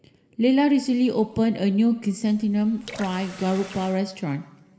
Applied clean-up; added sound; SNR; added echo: none; Water tap, faucet / Water; 18 dB; reverberation time 1.3 s.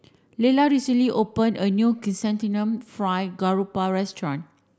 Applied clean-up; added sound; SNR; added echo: none; none; none; none.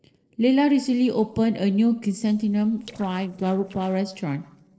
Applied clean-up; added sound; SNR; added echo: neural separator model SepFormer DNS4.